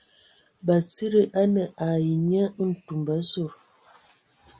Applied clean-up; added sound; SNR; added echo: none; none; none; none.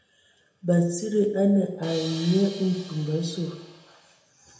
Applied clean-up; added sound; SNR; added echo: none; Crash cymbal; 16 dB; reverberation time 0.8 s.